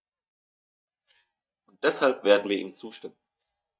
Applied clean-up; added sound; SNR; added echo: neural mask model DeepFilterNet 3.